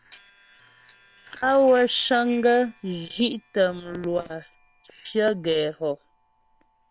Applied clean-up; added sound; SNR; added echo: neural separator model SepFormer WHAM!.